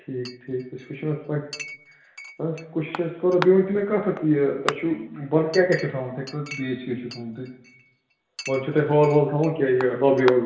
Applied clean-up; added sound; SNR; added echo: none; Chink, clink; 15 dB; reverberation time 0.8 s.